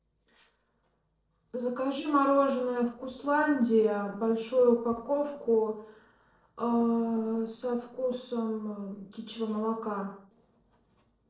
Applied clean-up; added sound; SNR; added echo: neural separator model SepFormer DNS4.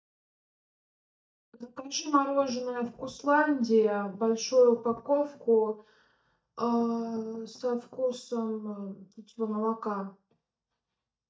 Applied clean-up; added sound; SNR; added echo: neural mask model DeepFilterNet 3.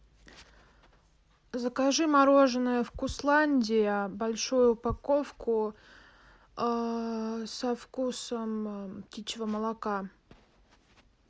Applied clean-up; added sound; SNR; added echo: none; none; none; none.